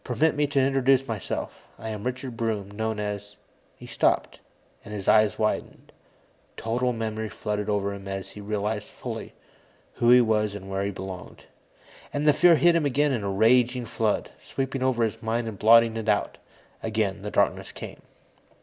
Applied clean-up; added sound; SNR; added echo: none; none; none; none.